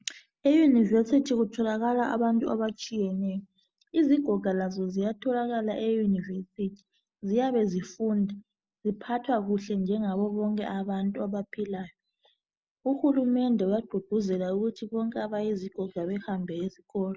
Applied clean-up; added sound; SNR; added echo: none; none; none; none.